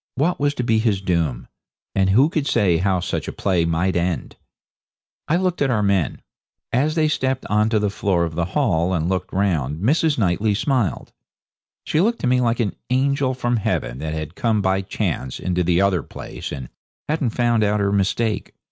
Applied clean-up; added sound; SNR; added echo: none; none; none; none.